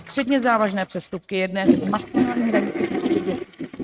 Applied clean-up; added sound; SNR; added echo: neural mask model RNNoise.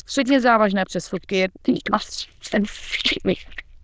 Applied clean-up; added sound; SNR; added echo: neural diffusion model UNIVERSE++.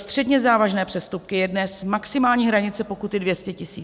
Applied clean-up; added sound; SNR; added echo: none; none; none; none.